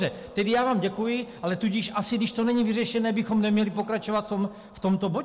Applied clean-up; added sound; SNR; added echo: none; none; none; none.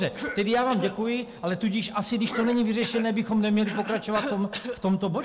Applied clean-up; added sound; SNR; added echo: none; Cough; 12 dB; none.